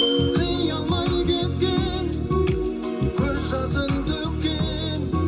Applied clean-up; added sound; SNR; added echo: none; Bicycle bell; 14 dB; reverberation time 0.2 s.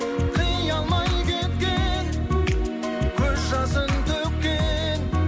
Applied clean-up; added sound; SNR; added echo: none; none; none; none.